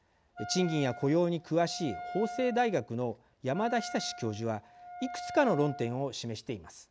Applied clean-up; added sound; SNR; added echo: none; Wind instrument, woodwind instrument; 12 dB; none.